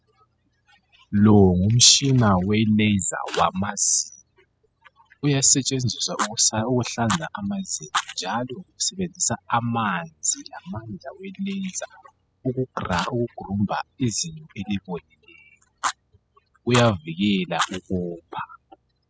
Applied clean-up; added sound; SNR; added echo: classical method spectral subtraction.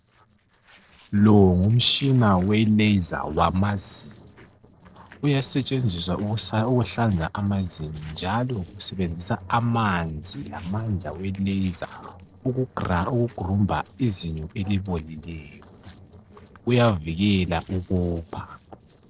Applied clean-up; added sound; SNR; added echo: neural separator model SepFormer DNS4.